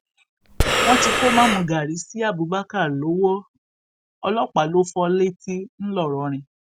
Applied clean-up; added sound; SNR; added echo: none; Breathing; -2 dB; none.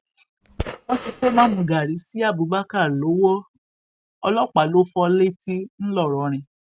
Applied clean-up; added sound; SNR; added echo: neural mask model RNNoise.